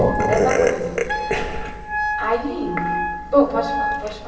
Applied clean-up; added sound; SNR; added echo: none; Wind instrument, woodwind instrument; 6 dB; reverberation time 2.0 s.